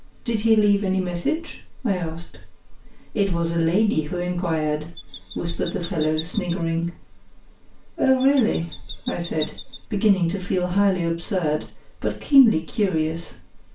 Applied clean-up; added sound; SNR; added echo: none; Chirp, tweet; 9 dB; reverberation time 0.2 s.